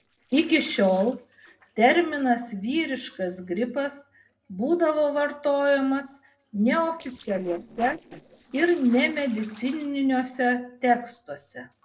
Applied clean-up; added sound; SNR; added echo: neural separator model SepFormer DNS4.